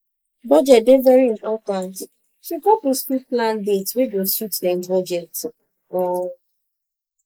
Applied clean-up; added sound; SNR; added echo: neural mask model Resemble Enhance denoiser.